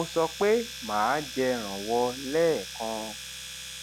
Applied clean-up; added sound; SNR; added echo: none; Domestic sounds, home sounds; 11 dB; none.